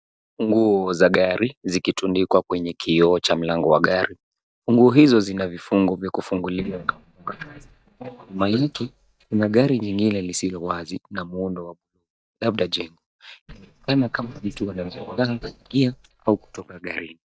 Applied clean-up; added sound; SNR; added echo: neural mask model DeepFilterNet 3.